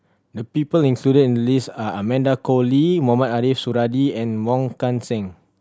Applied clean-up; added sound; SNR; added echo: none; none; none; none.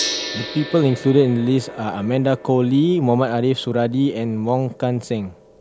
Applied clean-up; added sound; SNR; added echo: none; Gong; 14 dB; none.